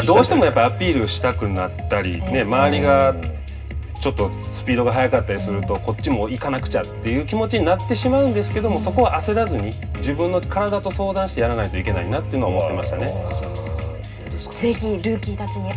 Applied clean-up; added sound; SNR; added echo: none; none; none; reverberation time 0.2 s.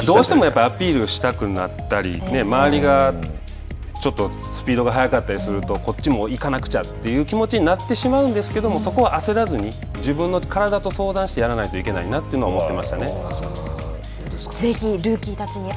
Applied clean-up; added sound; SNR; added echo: none; none; none; none.